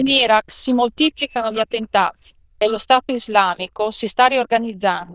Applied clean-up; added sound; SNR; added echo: neural diffusion model UNIVERSE++.